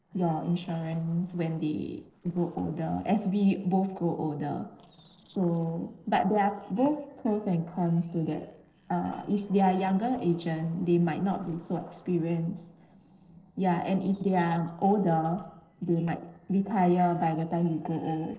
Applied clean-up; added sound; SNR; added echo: neural separator model SepFormer DNS4.